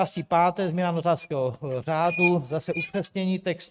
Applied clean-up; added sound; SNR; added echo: neural mask model RNNoise.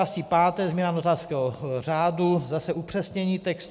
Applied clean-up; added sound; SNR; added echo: none; none; none; none.